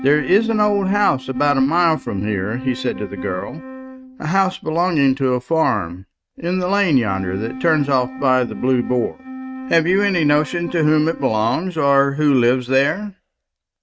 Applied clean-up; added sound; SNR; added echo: neural mask model RNNoise.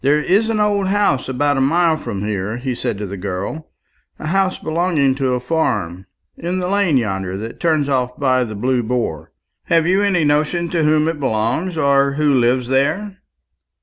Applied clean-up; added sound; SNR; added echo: none; none; none; none.